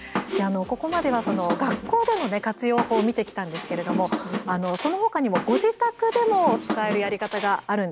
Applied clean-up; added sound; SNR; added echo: none; Squeak; 6 dB; none.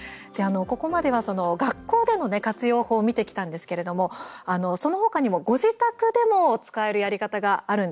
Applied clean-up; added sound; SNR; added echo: none; none; none; none.